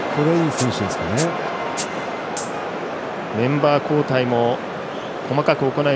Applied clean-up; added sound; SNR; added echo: none; Rattle (instrument); 17 dB; none.